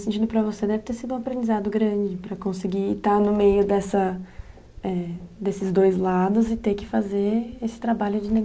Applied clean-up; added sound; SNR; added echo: none; none; none; none.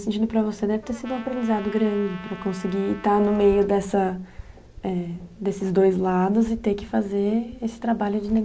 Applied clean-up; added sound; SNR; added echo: none; Trumpet; 19 dB; none.